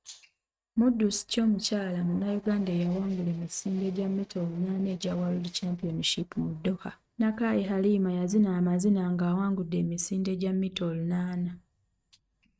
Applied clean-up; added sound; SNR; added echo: neural mask model RNNoise.